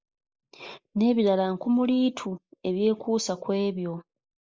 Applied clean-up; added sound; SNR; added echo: neural mask model Resemble Enhance denoiser.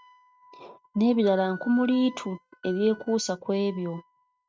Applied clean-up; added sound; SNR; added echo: neural mask model RNNoise.